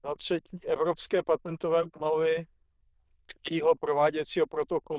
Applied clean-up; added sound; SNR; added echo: neural diffusion model UNIVERSE++.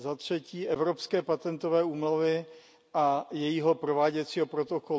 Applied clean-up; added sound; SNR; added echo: none; none; none; none.